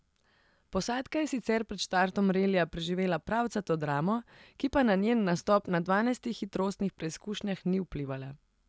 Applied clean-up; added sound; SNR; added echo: none; none; none; none.